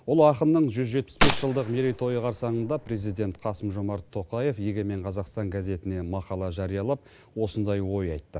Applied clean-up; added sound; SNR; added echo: none; Gunshot, gunfire; 3 dB; none.